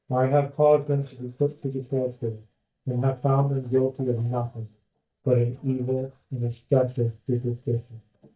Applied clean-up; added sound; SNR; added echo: neural mask model DeepFilterNet 3.